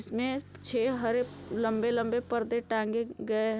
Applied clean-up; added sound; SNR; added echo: none; none; none; none.